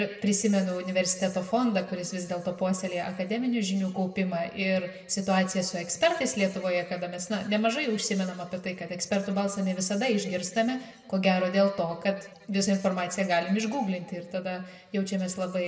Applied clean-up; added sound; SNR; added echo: none; none; none; reverberation time 1.2 s.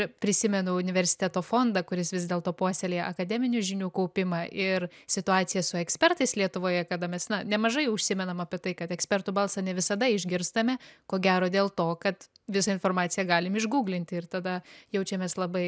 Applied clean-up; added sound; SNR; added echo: none; none; none; none.